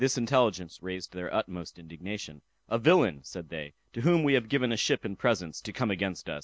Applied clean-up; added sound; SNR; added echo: none; none; none; none.